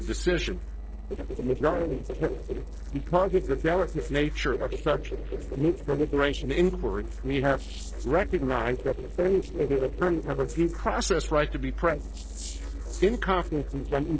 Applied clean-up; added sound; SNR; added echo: neural separator model SepFormer DNS4.